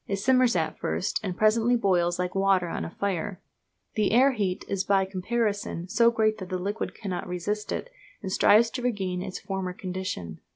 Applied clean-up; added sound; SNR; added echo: none; none; none; none.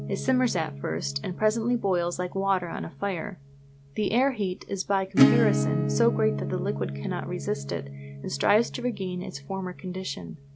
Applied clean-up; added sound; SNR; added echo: none; Acoustic guitar / Strum; 3 dB; none.